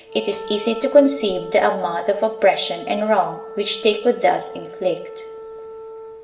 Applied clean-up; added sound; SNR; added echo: none; Wind instrument, woodwind instrument; 14 dB; reverberation time 0.9 s.